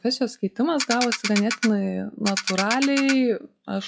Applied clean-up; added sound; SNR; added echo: classical method log-MMSE.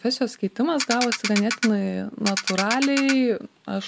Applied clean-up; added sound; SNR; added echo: none; Ratchet, pawl; 5 dB; none.